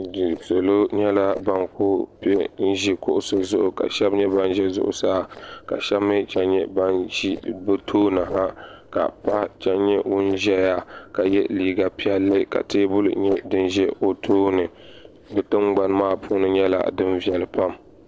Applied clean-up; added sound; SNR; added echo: neural separator model SepFormer DNS4.